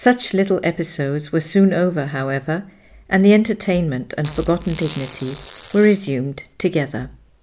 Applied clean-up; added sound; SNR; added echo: none; Fart; 18 dB; none.